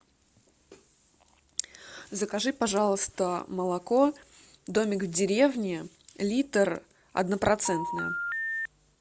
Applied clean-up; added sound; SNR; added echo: none; Telephone; 4 dB; none.